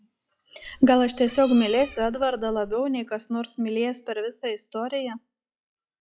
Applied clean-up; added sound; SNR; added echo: classical method log-MMSE.